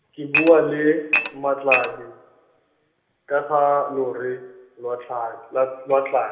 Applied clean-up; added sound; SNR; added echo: none; Dishes, pots, and pans / Glass; 0 dB; reverberation time 1.0 s.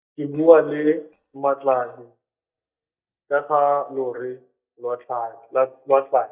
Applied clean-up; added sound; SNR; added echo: neural mask model DeepFilterNet 3.